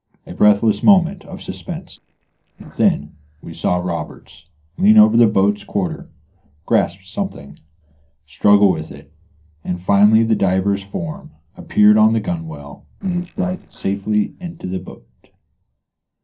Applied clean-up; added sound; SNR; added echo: neural separator model SepFormer DNS4.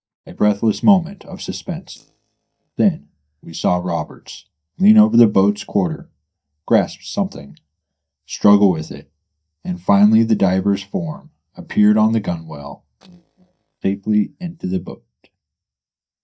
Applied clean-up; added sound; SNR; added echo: neural mask model DeepFilterNet 3.